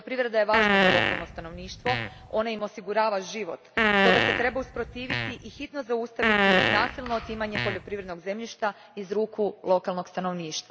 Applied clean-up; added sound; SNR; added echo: none; Fart; -4 dB; none.